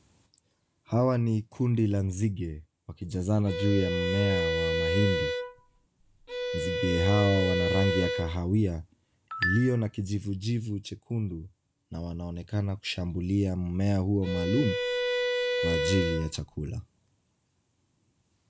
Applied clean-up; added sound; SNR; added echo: none; Bowed string instrument; 1 dB; none.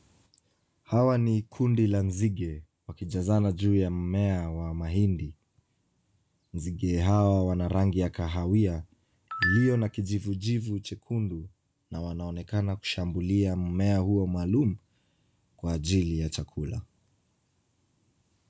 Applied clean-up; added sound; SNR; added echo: none; none; none; none.